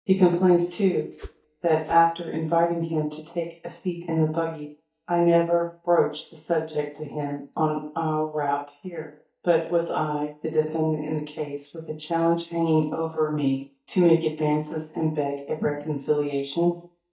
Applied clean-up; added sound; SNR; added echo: neural mask model DeepFilterNet 3.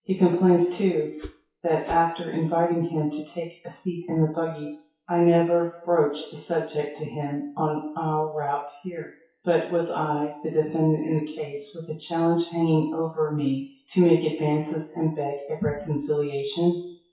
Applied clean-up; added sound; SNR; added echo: classical method WPE with log-MMSE.